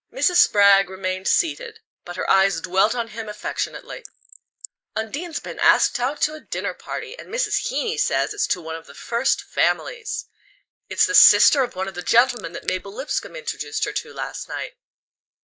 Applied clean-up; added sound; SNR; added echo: neural mask model Resemble Enhance denoiser.